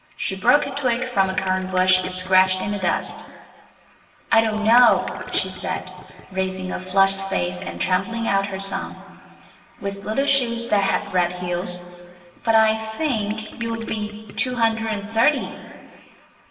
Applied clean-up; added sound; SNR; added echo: none; Gurgling; 17 dB; reverberation time 2.1 s.